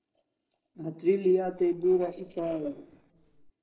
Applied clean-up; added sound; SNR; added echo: neural separator model SepFormer DNS4.